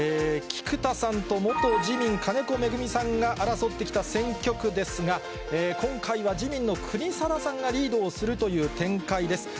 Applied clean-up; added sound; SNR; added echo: none; none; none; none.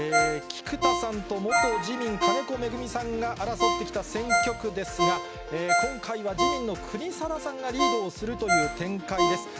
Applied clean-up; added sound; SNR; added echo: none; Ringtone; -2 dB; none.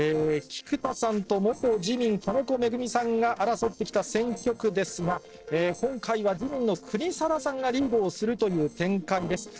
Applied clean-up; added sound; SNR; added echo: neural separator model SepFormer DNS4.